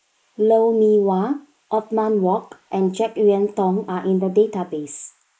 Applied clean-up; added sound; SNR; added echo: neural mask model Resemble Enhance denoiser.